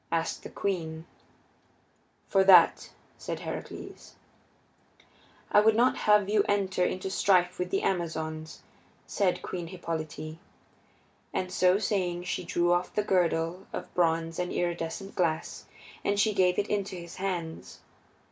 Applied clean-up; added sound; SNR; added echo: none; none; none; none.